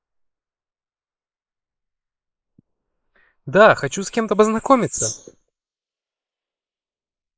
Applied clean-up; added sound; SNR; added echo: neural mask model Resemble Enhance denoiser.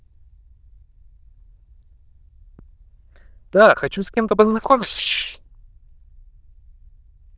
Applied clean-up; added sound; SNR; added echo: neural diffusion model UNIVERSE++.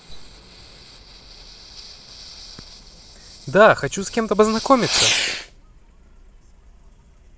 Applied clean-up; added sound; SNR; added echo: none; Fireworks; 7 dB; none.